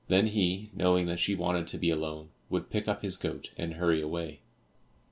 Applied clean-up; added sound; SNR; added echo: none; none; none; none.